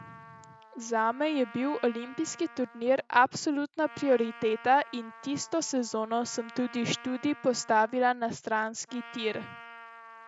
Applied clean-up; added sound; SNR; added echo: none; Trumpet; 19 dB; none.